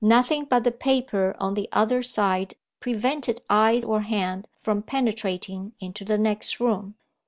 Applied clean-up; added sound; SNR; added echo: none; none; none; none.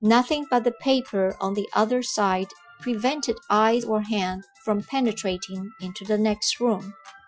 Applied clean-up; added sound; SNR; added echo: classical method Wiener filter.